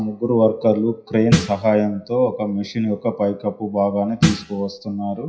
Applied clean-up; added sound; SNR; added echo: classical method WPE with log-MMSE.